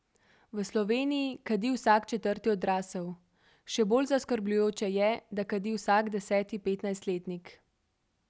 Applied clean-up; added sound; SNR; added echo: none; none; none; none.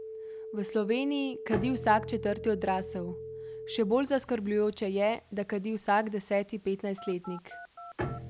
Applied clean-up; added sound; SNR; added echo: none; Telephone + Bowed string instrument; 11 dB; none.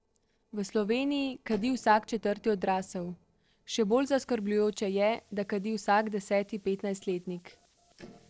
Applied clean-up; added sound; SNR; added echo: neural separator model SepFormer DNS4.